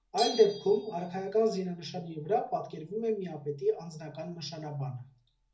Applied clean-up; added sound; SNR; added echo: none; Bell; 16 dB; reverberation time 0.3 s.